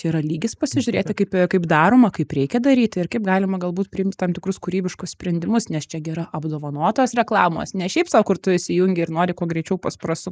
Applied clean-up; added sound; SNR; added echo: neural mask model Resemble Enhance denoiser.